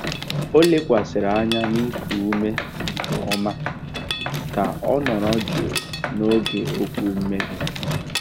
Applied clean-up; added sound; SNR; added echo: none; Mechanisms; 4 dB; none.